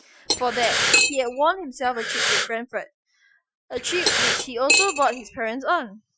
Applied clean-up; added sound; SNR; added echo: classical method Wiener filter.